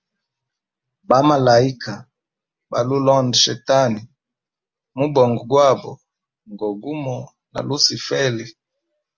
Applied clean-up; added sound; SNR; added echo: none; none; none; none.